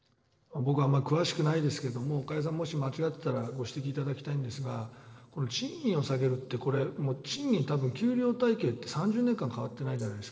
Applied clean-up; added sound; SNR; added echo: neural separator model SepFormer DNS4.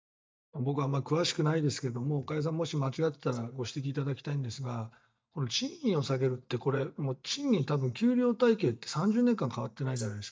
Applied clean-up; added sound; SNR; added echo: neural mask model DeepFilterNet 3.